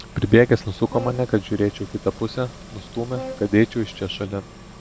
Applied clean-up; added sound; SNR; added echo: none; Engine + Brass instrument; 15 dB; none.